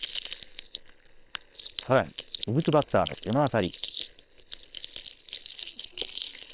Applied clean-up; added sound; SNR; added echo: neural separator model SepFormer WHAM!.